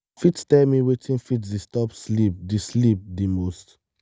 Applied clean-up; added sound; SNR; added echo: none; none; none; none.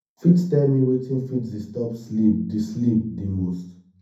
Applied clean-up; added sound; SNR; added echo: none; none; none; reverberation time 0.6 s.